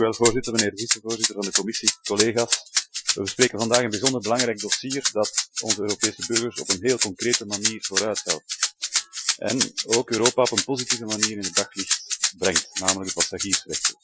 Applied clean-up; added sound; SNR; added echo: classical method Wiener filter.